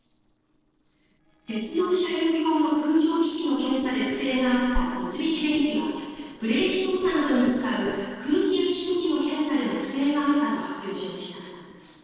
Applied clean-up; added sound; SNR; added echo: neural separator model SepFormer DNS4.